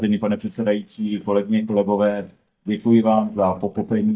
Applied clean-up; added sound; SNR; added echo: neural mask model DeepFilterNet 3.